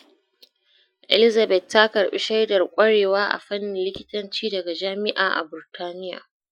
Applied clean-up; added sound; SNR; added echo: classical method Wiener filter.